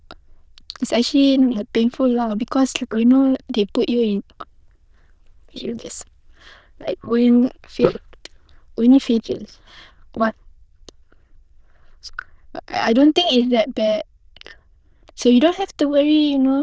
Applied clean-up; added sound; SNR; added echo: neural diffusion model UNIVERSE++.